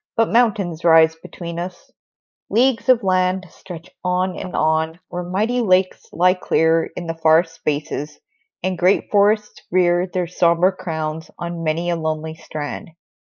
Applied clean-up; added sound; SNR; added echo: neural mask model Resemble Enhance denoiser.